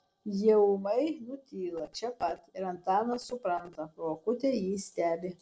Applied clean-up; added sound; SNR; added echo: neural separator model SepFormer DNS4.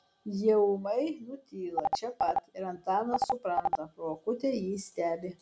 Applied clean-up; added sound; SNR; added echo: none; Telephone; 2 dB; none.